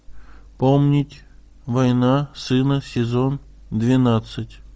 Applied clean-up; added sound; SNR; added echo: none; none; none; none.